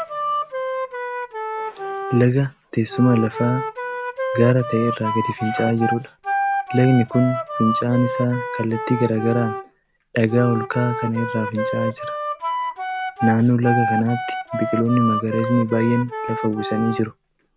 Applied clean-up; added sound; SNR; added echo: none; Wind instrument, woodwind instrument; 5 dB; none.